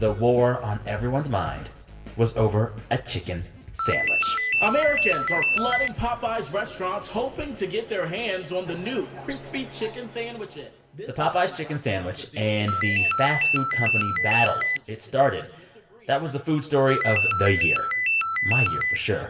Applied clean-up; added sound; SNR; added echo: none; Ringtone; -2 dB; reverberation time 0.8 s.